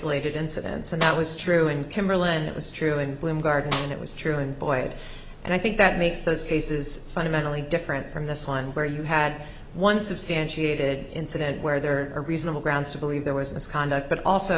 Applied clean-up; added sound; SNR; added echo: none; Snare drum; 9 dB; none.